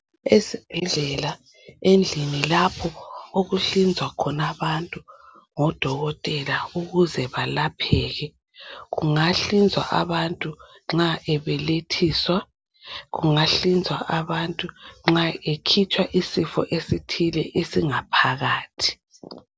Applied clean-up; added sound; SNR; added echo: none; none; none; none.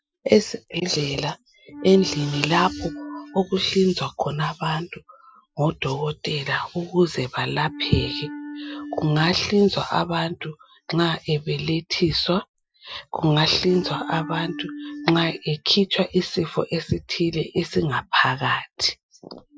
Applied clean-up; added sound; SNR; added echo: classical method Wiener filter.